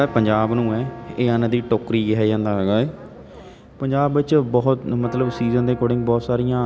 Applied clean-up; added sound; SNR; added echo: none; Church bell; 18 dB; none.